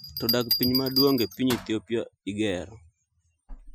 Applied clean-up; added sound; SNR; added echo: classical method Wiener filter.